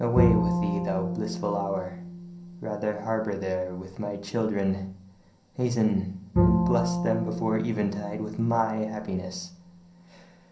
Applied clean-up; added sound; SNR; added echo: none; Bowed string instrument; 2 dB; reverberation time 0.6 s.